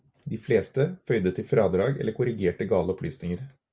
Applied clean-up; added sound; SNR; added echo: none; none; none; none.